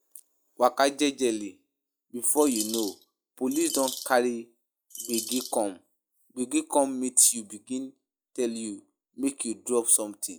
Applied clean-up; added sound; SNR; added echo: classical method log-MMSE.